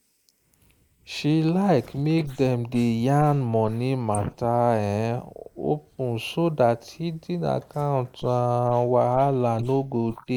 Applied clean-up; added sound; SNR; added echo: neural mask model Resemble Enhance denoiser.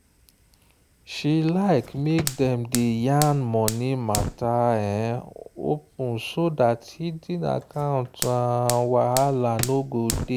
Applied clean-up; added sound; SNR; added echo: none; Drawer open or close + Fire; 12 dB; none.